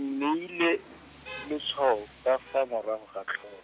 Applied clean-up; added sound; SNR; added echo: none; Rain; 19 dB; none.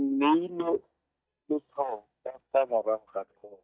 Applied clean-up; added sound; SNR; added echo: neural mask model DeepFilterNet 3.